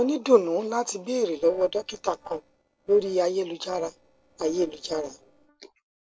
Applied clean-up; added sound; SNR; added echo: neural separator model SepFormer DNS4.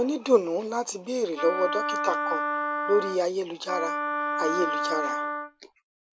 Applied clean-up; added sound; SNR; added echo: none; Wind instrument, woodwind instrument; 1 dB; none.